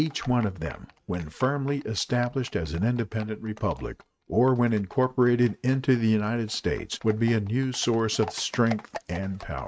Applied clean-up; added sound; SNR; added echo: neural mask model RNNoise.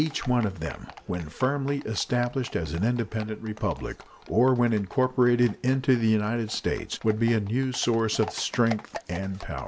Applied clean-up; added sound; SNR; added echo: none; Livestock, farm animals, working animals; 19 dB; none.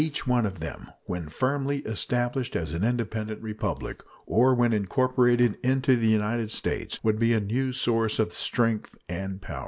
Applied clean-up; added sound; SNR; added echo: none; none; none; none.